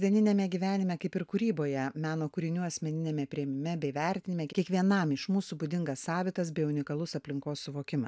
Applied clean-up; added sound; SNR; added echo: none; none; none; none.